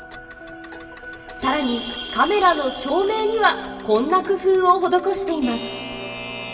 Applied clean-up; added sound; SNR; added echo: none; Alarm / Clock; 18 dB; reverberation time 2.9 s.